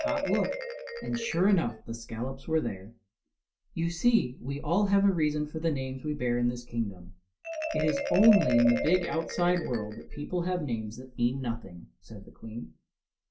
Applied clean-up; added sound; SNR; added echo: none; Marimba, xylophone; 9 dB; reverberation time 0.2 s.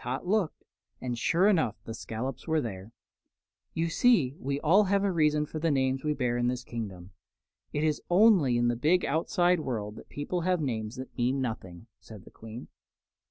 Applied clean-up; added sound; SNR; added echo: none; none; none; none.